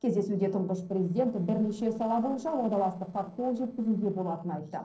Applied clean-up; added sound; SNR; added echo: neural separator model SepFormer DNS4.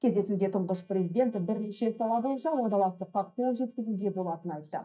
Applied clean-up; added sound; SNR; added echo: neural mask model DeepFilterNet 3.